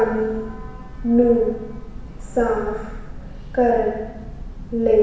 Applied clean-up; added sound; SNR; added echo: none; Train / Breathing; 11 dB; reverberation time 1.1 s.